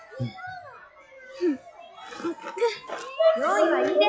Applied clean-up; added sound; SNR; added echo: classical method log-MMSE.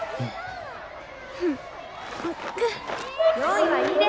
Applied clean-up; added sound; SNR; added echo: none; Bark / Motor vehicle (road) / Siren; 1 dB; none.